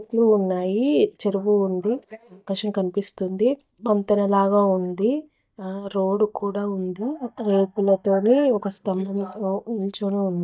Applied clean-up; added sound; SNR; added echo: neural mask model DeepFilterNet 3.